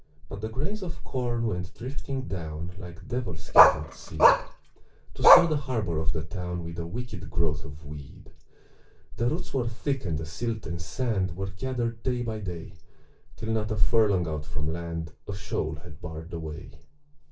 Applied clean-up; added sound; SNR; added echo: none; Bark; -1 dB; reverberation time 0.2 s.